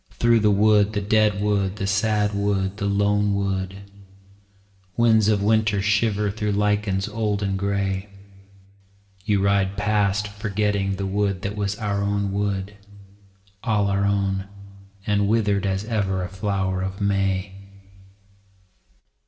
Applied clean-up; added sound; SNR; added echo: none; none; none; reverberation time 1.3 s.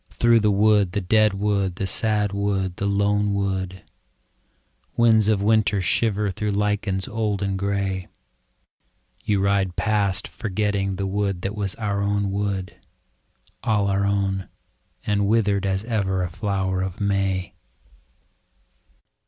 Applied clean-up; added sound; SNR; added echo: none; none; none; none.